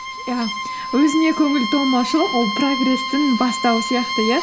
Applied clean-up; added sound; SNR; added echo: none; Bowed string instrument; 6 dB; none.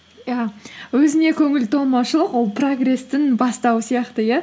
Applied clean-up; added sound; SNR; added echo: none; none; none; none.